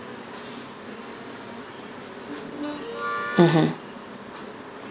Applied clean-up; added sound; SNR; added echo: none; Harmonica; 6 dB; none.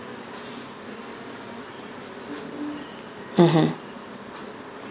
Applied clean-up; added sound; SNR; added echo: none; none; none; none.